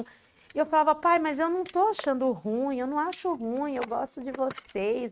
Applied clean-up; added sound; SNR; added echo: neural mask model RNNoise.